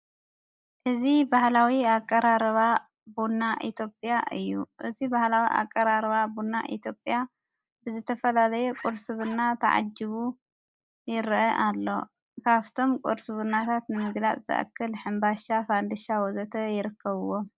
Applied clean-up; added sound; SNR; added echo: neural mask model Resemble Enhance denoiser.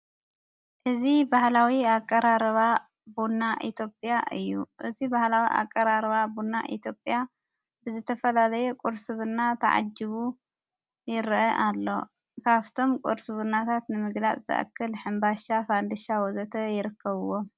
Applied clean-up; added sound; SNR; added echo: none; none; none; none.